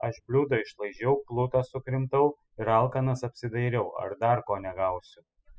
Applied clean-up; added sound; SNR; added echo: classical method spectral subtraction.